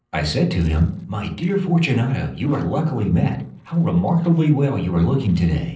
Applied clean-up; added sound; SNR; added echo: neural separator model SepFormer DNS4.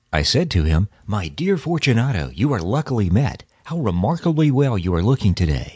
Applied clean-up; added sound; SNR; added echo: none; none; none; none.